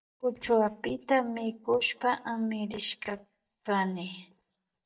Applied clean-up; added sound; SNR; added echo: neural mask model DeepFilterNet 3.